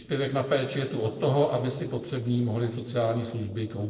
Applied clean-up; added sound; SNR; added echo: neural separator model SepFormer DNS4.